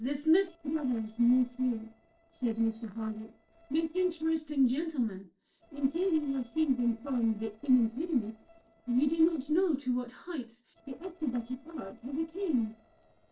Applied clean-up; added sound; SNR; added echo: neural separator model SepFormer DNS4.